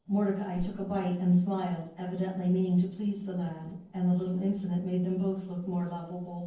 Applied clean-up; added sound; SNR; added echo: neural separator model SepFormer DNS4.